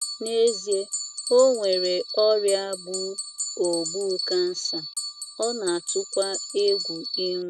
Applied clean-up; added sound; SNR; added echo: none; Bell; 7 dB; none.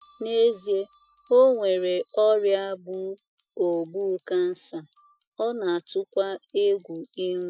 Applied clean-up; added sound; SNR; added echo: classical method Wiener filter.